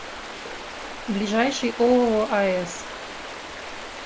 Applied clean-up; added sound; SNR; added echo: none; Stream; 10 dB; none.